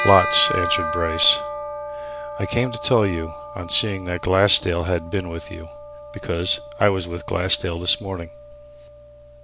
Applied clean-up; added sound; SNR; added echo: none; Bell; 9 dB; none.